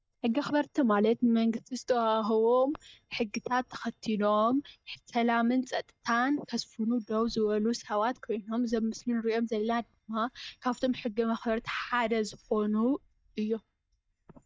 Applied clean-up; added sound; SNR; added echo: neural mask model DeepFilterNet 3.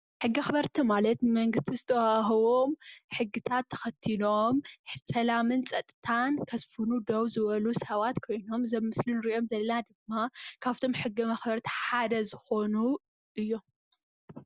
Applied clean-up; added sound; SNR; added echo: none; none; none; none.